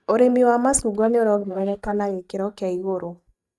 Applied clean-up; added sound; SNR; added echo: neural mask model DeepFilterNet 3.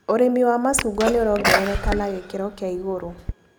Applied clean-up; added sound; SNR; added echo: none; Sneeze; 3 dB; none.